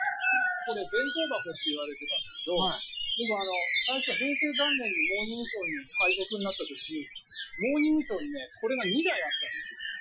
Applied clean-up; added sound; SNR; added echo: classical method Wiener filter.